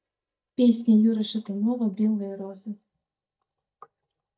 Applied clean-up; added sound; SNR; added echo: neural mask model DeepFilterNet 3.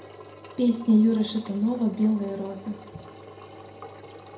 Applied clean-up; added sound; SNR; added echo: none; Engine; 18 dB; reverberation time 0.4 s.